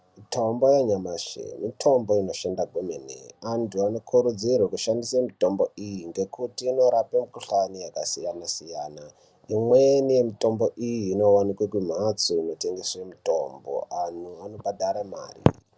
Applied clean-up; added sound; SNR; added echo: none; none; none; none.